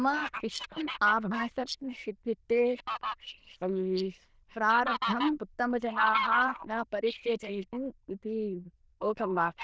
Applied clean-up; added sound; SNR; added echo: neural diffusion model UNIVERSE++.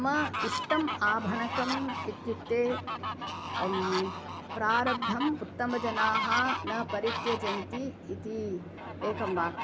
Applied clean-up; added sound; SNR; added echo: none; Fowl; 4 dB; none.